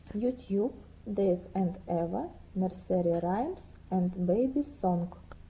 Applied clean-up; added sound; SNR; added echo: none; none; none; none.